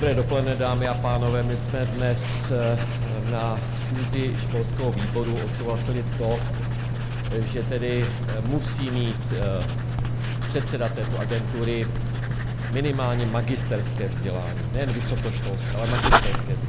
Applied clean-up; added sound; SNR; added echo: none; Writing; -3 dB; none.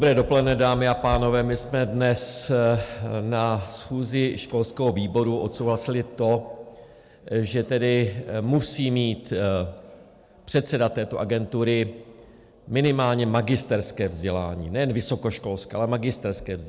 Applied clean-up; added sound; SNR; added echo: none; none; none; none.